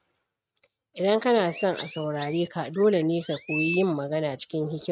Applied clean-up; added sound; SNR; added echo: neural mask model RNNoise.